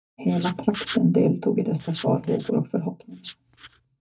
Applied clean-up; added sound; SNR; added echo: neural mask model DeepFilterNet 3.